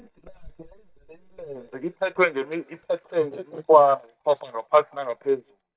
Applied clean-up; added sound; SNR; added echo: neural mask model DeepFilterNet 3.